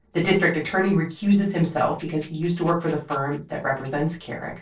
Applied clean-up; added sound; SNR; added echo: neural separator model SepFormer DNS4.